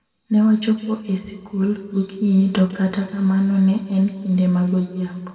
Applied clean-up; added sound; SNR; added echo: none; none; none; reverberation time 1.7 s.